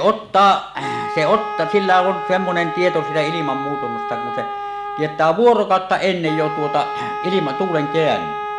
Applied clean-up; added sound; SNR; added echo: none; Wind instrument, woodwind instrument; 7 dB; none.